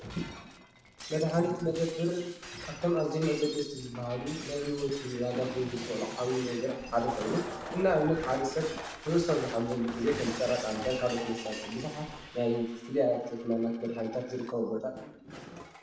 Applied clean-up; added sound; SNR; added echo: none; Shatter; 12 dB; reverberation time 1.0 s.